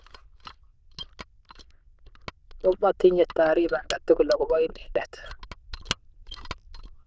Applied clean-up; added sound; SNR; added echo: neural diffusion model UNIVERSE++.